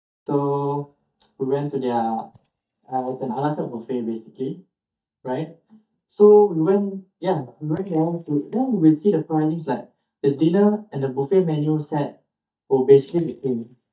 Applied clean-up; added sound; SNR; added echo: neural mask model DeepFilterNet 3.